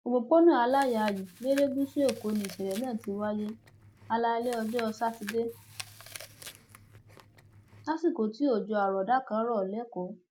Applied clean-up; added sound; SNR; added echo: none; Chewing, mastication; 18 dB; none.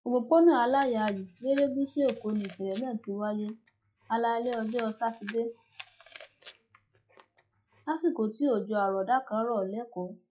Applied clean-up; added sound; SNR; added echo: classical method log-MMSE.